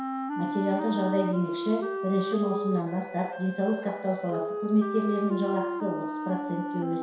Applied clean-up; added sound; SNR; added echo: none; Wind instrument, woodwind instrument; 4 dB; reverberation time 0.7 s.